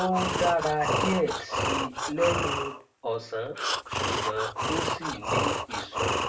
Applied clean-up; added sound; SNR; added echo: none; Breathing; -1 dB; reverberation time 0.3 s.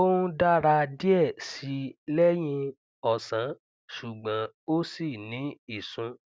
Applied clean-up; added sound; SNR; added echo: none; none; none; none.